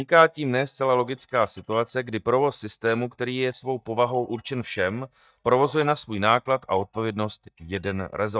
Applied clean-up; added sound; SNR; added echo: neural mask model DeepFilterNet 3.